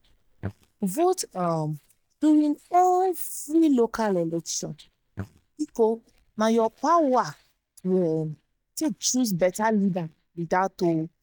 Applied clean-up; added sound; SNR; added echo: neural mask model DeepFilterNet 3.